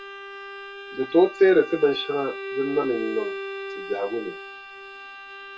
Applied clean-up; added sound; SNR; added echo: none; Bowed string instrument; 10 dB; reverberation time 0.1 s.